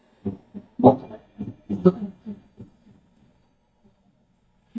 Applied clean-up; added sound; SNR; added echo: neural mask model DeepFilterNet 3.